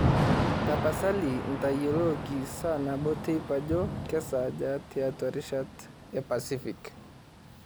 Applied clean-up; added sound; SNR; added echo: none; Thunder / Rain; 1 dB; none.